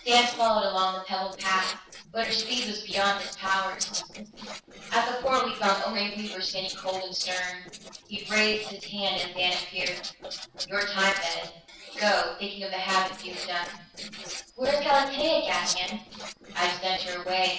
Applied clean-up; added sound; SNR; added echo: neural separator model SepFormer DNS4.